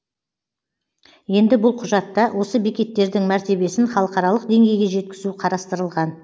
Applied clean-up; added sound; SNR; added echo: none; none; none; none.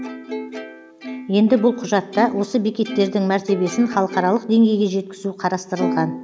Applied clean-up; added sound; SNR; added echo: none; Plucked string instrument; 11 dB; none.